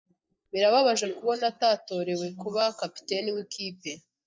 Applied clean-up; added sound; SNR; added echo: neural mask model DeepFilterNet 3.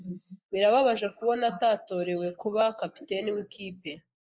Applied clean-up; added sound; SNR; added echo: neural mask model Resemble Enhance denoiser.